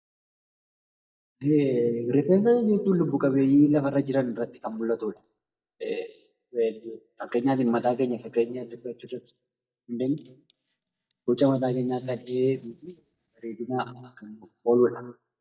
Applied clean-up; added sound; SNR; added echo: neural mask model DeepFilterNet 3.